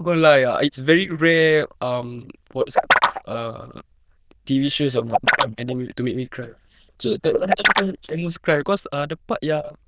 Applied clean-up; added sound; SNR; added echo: neural diffusion model UNIVERSE++.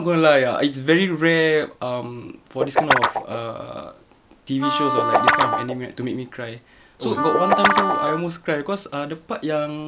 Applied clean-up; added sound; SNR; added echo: none; Wind instrument, woodwind instrument + Guitar; 0 dB; none.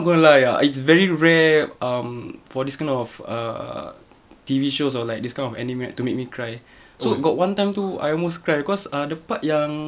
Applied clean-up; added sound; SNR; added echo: none; none; none; none.